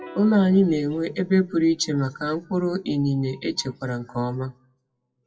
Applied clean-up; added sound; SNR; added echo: classical method WPE with log-MMSE.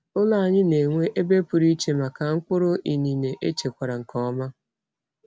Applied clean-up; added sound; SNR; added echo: none; none; none; none.